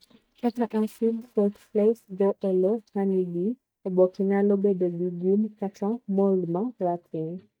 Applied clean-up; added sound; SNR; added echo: neural mask model DeepFilterNet 3.